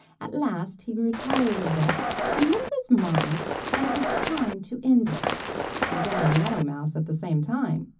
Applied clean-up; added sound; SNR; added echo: none; Run; 2 dB; reverberation time 0.4 s.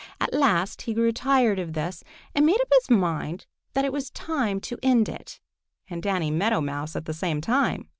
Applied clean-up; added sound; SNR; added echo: none; none; none; none.